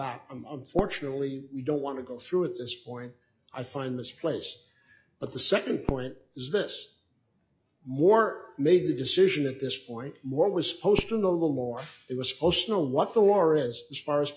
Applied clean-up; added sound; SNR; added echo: classical method log-MMSE.